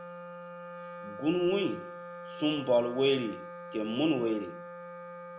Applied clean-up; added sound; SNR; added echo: none; Wind instrument, woodwind instrument; 11 dB; none.